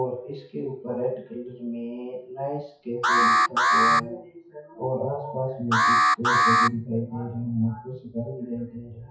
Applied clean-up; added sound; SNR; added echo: classical method WPE with log-MMSE.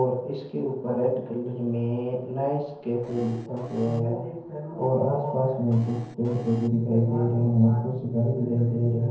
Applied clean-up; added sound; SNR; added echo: neural separator model SepFormer DNS4.